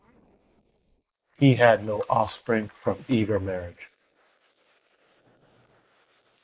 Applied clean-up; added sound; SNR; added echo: neural mask model Resemble Enhance denoiser.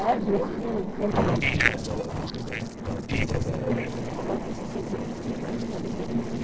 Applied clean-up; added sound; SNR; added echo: neural separator model SepFormer DNS4.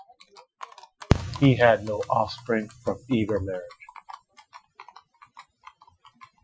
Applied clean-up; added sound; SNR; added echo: classical method Wiener filter.